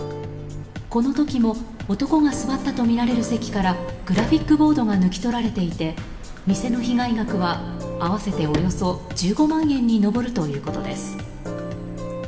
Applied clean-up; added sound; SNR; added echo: none; Sliding door; 15 dB; reverberation time 1.7 s.